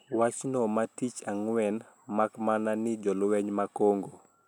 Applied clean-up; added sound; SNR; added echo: none; none; none; none.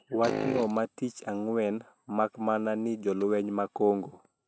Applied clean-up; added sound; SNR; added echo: neural mask model RNNoise.